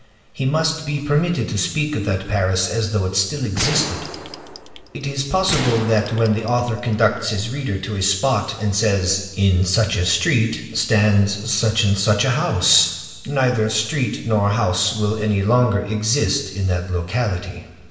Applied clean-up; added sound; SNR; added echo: none; Gunshot, gunfire; 10 dB; reverberation time 1.2 s.